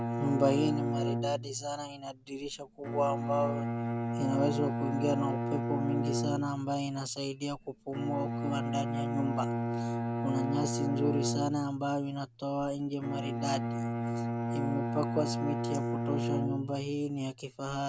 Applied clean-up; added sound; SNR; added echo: none; Bowed string instrument; 0 dB; none.